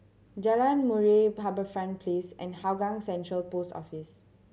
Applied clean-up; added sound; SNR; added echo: none; none; none; none.